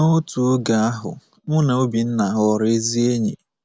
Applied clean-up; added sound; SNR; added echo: none; none; none; none.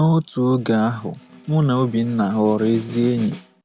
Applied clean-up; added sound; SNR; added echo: none; Snare drum; 20 dB; none.